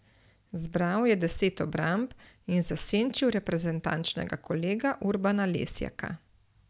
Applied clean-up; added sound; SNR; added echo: none; none; none; none.